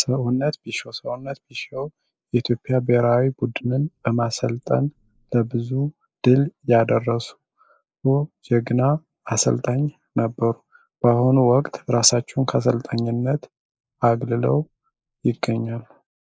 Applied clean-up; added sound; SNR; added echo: neural mask model Resemble Enhance denoiser.